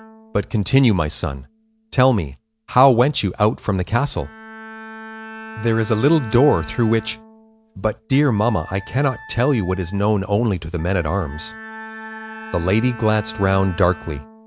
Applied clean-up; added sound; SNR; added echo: none; Bowed string instrument + Wind instrument, woodwind instrument; 18 dB; none.